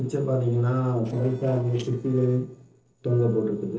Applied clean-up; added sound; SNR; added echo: neural separator model SepFormer DNS4.